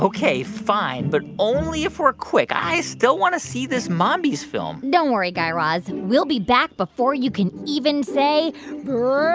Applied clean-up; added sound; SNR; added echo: none; none; none; none.